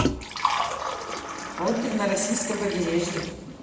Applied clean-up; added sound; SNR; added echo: none; Liquid; 2 dB; reverberation time 1.3 s.